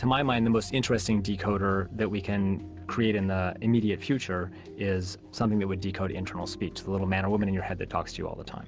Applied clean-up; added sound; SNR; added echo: none; none; none; none.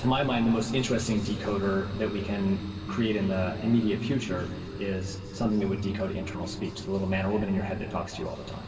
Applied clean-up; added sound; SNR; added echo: none; Fire; 15 dB; reverberation time 2.2 s.